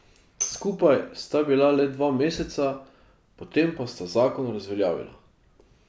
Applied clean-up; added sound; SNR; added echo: none; Tambourine; 11 dB; none.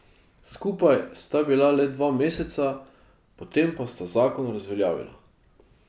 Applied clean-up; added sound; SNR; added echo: none; none; none; none.